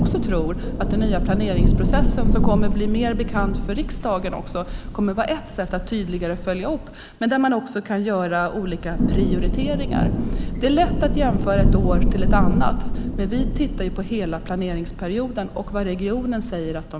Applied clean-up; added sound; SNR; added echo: none; Thunder / Rain; -3 dB; none.